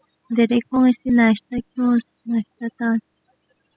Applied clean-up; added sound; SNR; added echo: classical method spectral subtraction.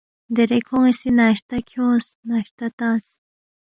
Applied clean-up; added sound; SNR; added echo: none; none; none; none.